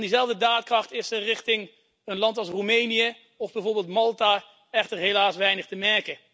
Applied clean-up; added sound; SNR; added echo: none; none; none; none.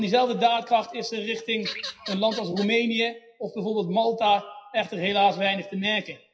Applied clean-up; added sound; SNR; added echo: classical method WPE with log-MMSE.